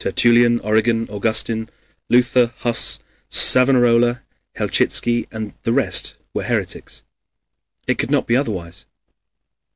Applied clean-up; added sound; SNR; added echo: none; none; none; none.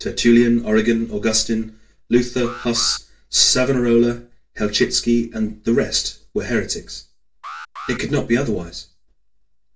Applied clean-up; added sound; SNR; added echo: none; Alarm; 18 dB; reverberation time 0.2 s.